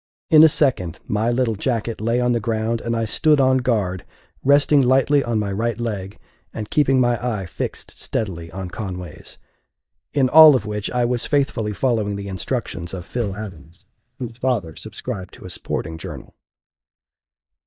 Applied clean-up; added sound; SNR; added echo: neural mask model DeepFilterNet 3.